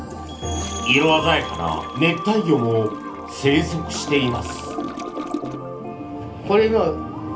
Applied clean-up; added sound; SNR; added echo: none; Toilet flush; 15 dB; reverberation time 0.3 s.